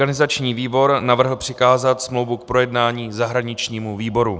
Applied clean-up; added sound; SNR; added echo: none; none; none; none.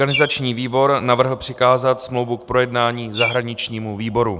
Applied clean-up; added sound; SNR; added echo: none; Bird; 10 dB; none.